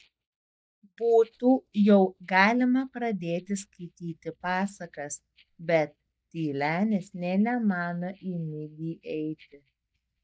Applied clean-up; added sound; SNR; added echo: neural mask model DeepFilterNet 3.